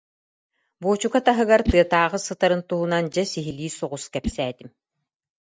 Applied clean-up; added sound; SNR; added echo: neural mask model DeepFilterNet 3.